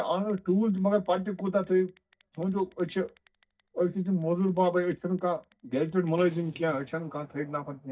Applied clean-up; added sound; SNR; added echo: neural mask model DeepFilterNet 3.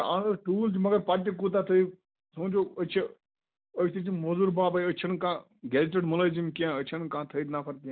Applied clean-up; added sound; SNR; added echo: none; none; none; none.